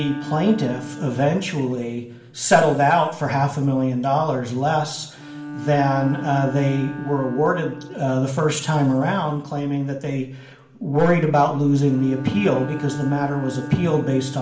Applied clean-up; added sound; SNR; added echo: none; Bowed string instrument; 14 dB; reverberation time 0.8 s.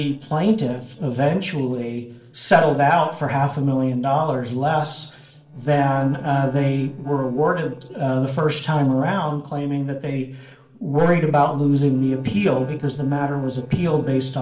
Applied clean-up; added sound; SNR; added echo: neural separator model SepFormer DNS4.